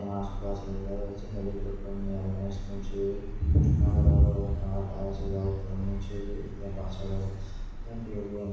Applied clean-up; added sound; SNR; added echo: none; Car; 7 dB; reverberation time 1.1 s.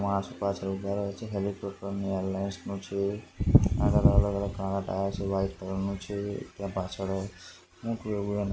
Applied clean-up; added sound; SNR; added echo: none; none; none; none.